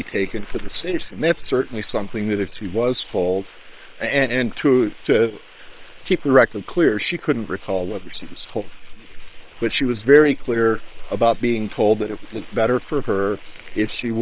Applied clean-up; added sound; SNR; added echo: neural separator model SepFormer WHAM!.